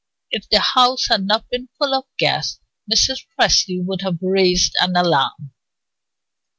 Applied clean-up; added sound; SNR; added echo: none; none; none; none.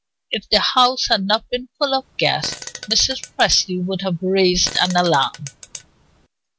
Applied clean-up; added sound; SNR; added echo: none; Fart; 16 dB; none.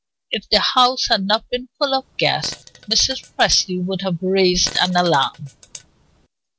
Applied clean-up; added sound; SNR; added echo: neural separator model SepFormer DNS4.